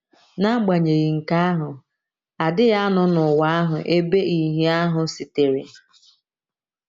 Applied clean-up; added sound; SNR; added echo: none; none; none; none.